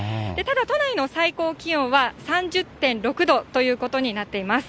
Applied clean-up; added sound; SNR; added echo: none; none; none; none.